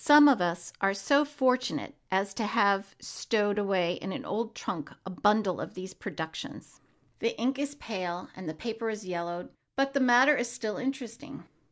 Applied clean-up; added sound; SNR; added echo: none; none; none; none.